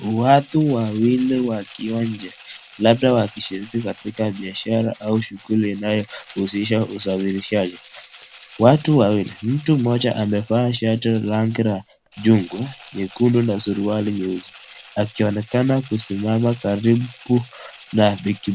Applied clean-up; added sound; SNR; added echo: none; Rattle (instrument); 18 dB; none.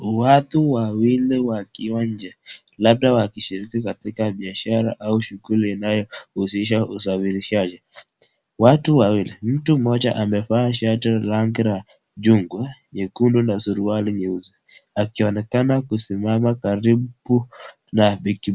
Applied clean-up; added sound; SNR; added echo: none; none; none; none.